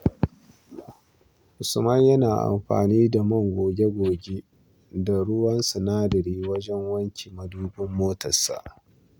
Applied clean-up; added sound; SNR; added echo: none; none; none; none.